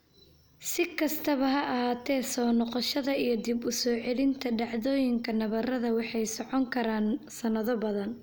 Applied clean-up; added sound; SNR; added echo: none; none; none; none.